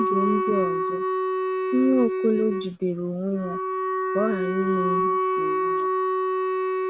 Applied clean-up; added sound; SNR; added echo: neural mask model RNNoise.